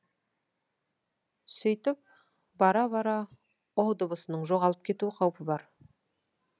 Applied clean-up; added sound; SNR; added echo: none; none; none; none.